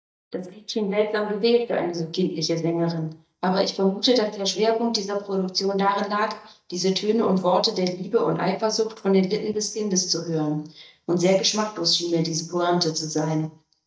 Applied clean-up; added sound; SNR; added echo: neural mask model DeepFilterNet 3.